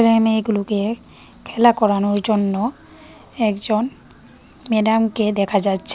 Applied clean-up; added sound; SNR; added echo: none; none; none; none.